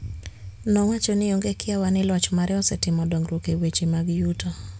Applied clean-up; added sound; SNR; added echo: none; none; none; none.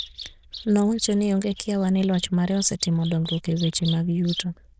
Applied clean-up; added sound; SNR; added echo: neural diffusion model UNIVERSE++.